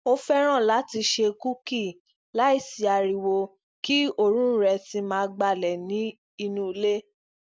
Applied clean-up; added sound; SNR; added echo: none; none; none; none.